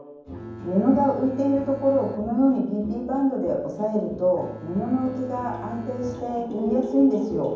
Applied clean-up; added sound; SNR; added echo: none; Bowed string instrument; 16 dB; reverberation time 1.2 s.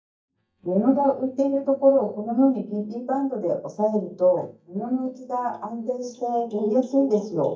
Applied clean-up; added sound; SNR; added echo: neural mask model DeepFilterNet 3.